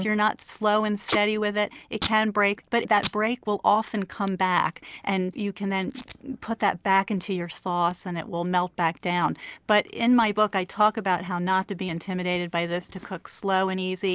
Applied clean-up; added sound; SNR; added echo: none; Packing tape, duct tape; 16 dB; none.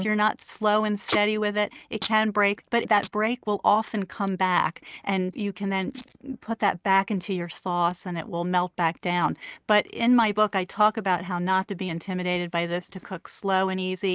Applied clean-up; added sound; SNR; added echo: neural mask model RNNoise.